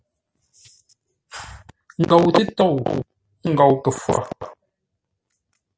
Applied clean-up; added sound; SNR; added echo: none; none; none; none.